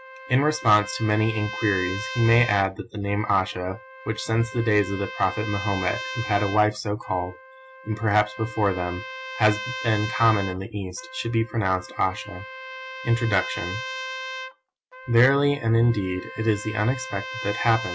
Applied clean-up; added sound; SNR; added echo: none; Trumpet; 11 dB; none.